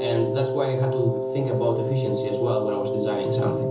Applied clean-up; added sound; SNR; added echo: none; Wind instrument, woodwind instrument; 1 dB; reverberation time 0.7 s.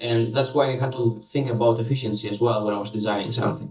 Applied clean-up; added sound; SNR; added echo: neural mask model DeepFilterNet 3.